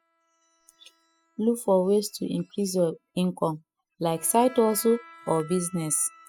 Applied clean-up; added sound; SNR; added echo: classical method spectral subtraction.